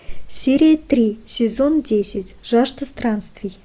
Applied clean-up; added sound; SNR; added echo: none; none; none; none.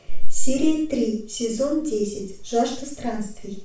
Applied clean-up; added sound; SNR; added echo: none; none; none; reverberation time 0.4 s.